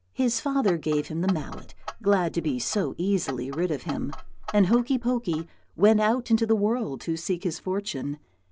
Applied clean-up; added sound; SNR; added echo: none; Clock; 17 dB; none.